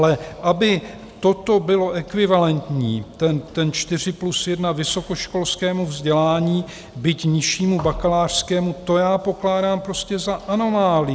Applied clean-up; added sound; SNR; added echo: none; none; none; none.